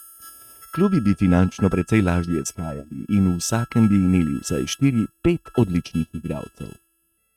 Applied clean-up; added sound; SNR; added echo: neural mask model RNNoise.